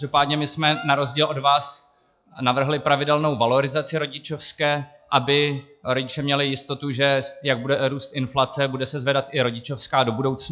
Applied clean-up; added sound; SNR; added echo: classical method log-MMSE.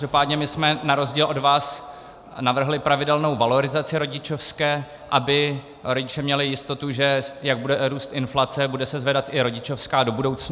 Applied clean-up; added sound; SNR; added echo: none; none; none; none.